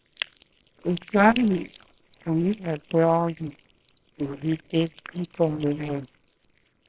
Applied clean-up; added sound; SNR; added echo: neural separator model SepFormer WHAMR!.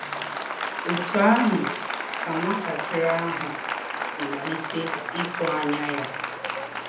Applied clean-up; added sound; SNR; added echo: none; Applause; 3 dB; reverberation time 0.6 s.